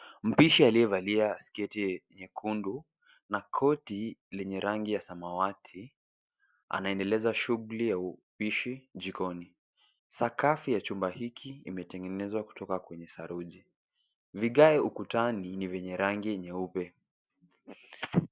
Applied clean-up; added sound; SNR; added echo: none; none; none; none.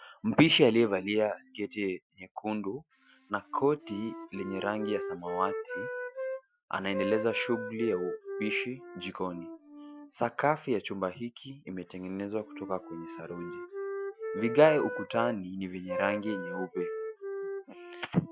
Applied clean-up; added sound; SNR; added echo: classical method Wiener filter.